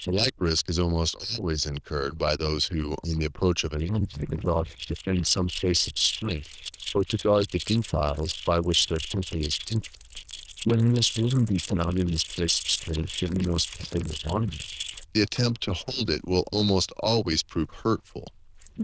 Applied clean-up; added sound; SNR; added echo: neural diffusion model UNIVERSE++.